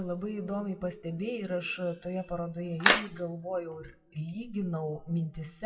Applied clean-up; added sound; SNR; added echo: classical method WPE with log-MMSE.